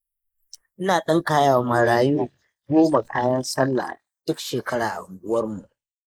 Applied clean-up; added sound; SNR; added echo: neural mask model Resemble Enhance denoiser.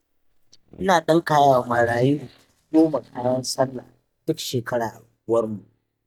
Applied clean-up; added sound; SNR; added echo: neural mask model DeepFilterNet 3.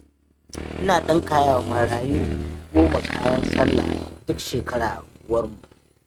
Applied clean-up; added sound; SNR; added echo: neural mask model RNNoise.